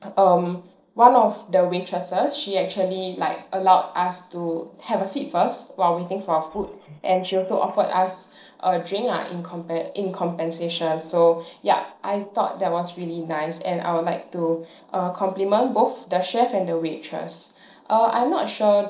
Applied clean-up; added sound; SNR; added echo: neural separator model SepFormer DNS4.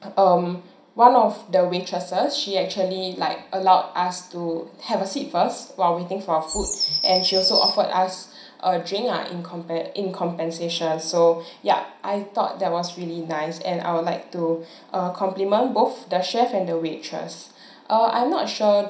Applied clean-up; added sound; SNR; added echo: none; Bird vocalization, bird call, bird song; 3 dB; reverberation time 0.5 s.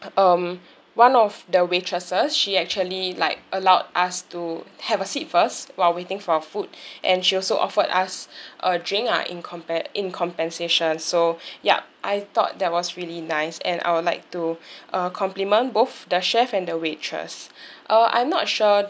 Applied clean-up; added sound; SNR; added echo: none; none; none; none.